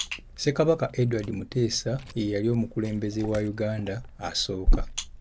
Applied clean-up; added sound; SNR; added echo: none; Liquid; 4 dB; none.